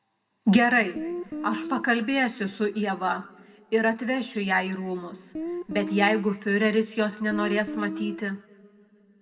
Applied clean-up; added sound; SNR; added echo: none; Guitar; 7 dB; reverberation time 1.7 s.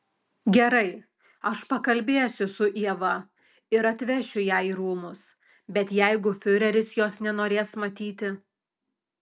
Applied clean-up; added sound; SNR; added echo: none; none; none; none.